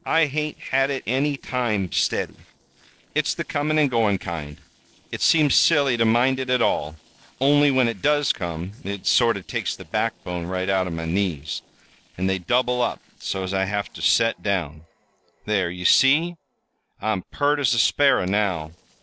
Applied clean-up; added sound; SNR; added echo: neural separator model SepFormer DNS4.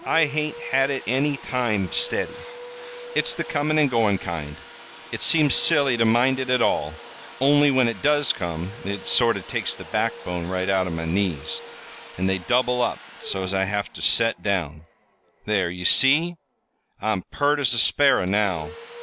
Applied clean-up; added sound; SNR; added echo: none; Domestic sounds, home sounds; 16 dB; none.